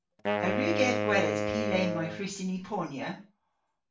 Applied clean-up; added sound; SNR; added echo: none; Wind instrument, woodwind instrument; 0 dB; reverberation time 0.3 s.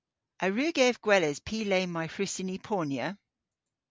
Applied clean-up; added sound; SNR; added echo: none; none; none; none.